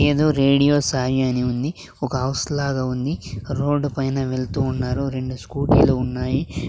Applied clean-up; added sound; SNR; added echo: none; none; none; none.